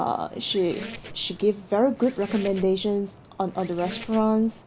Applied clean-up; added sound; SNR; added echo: none; Squeak; 16 dB; none.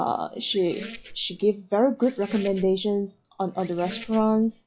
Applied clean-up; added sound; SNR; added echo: classical method log-MMSE.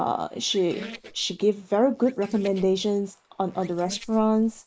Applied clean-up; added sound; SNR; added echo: neural mask model Resemble Enhance denoiser.